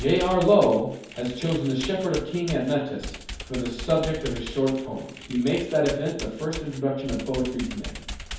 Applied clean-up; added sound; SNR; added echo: none; Computer keyboard; 12 dB; reverberation time 0.9 s.